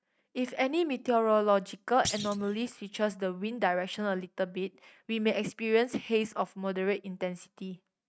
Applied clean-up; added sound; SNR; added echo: neural mask model RNNoise.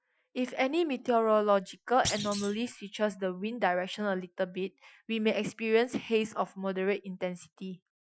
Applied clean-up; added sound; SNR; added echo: classical method Wiener filter.